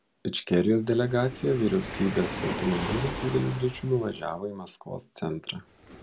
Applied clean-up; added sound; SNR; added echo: none; Waves, surf; 10 dB; none.